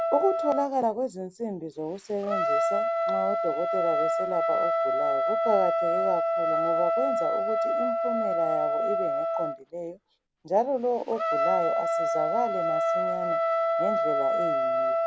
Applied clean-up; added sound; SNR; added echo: none; Trumpet; -4 dB; none.